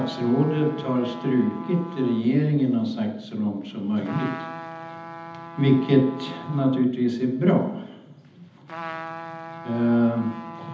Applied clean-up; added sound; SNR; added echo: none; Trumpet; 15 dB; reverberation time 0.8 s.